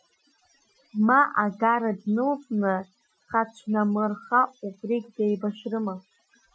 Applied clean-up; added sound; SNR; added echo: classical method Wiener filter.